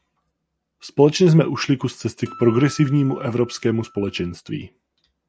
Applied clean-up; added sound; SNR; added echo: none; Acoustic guitar; 20 dB; none.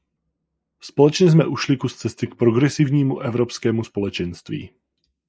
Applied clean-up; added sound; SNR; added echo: neural mask model Resemble Enhance denoiser.